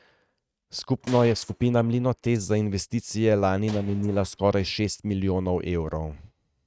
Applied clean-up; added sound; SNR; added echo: neural mask model RNNoise.